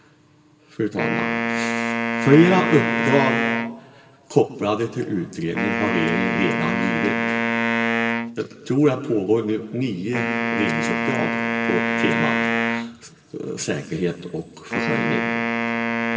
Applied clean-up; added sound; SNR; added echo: none; Wind instrument, woodwind instrument; 1 dB; reverberation time 2.7 s.